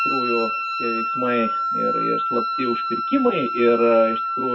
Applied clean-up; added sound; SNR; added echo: none; Wind instrument, woodwind instrument; 1 dB; reverberation time 0.1 s.